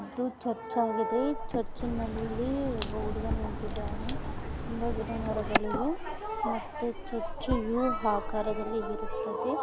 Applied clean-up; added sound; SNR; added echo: none; Crack + Drawer open or close; 2 dB; none.